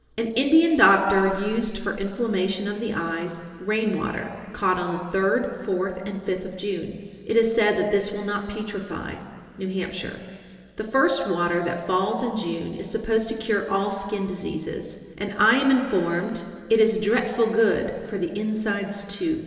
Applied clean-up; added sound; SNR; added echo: neural separator model SepFormer DNS4.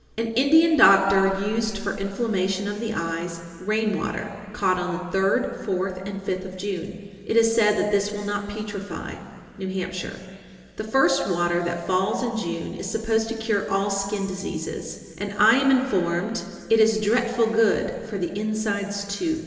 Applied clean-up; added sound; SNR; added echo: none; Meow; 15 dB; reverberation time 2.5 s.